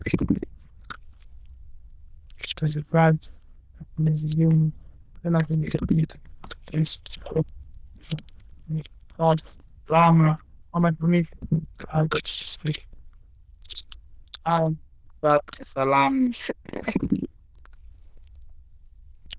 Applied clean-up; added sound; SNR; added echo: neural diffusion model UNIVERSE++.